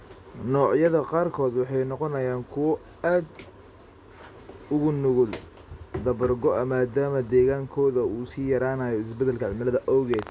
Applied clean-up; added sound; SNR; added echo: none; none; none; none.